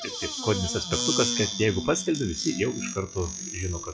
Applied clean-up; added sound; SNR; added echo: classical method log-MMSE.